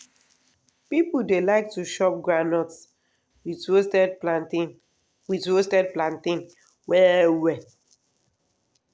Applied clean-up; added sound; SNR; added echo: none; none; none; none.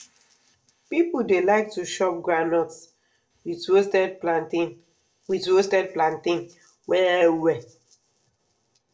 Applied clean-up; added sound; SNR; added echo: none; none; none; reverberation time 0.2 s.